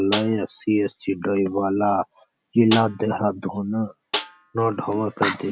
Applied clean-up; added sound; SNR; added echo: none; Snare drum; 9 dB; none.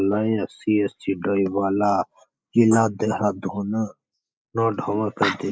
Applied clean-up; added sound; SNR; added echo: neural mask model Resemble Enhance denoiser.